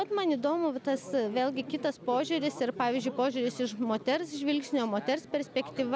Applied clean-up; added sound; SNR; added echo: none; none; none; none.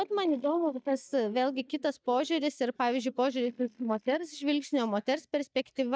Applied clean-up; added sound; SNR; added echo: neural mask model DeepFilterNet 3.